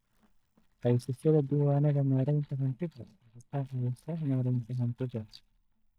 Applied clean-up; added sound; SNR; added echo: neural mask model DeepFilterNet 3.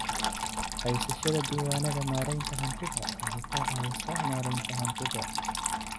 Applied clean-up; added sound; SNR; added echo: none; Trickle, dribble / Water tap, faucet; -1 dB; none.